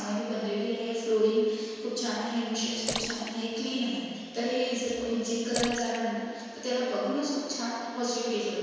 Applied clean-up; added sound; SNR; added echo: none; Splash, splatter; 10 dB; reverberation time 1.9 s.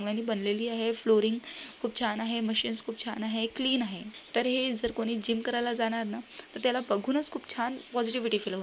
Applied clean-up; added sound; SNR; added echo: none; none; none; none.